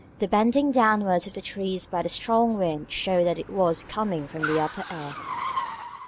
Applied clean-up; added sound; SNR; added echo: none; Car; 12 dB; none.